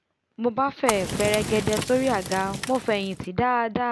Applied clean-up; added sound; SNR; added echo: none; Fire; 7 dB; none.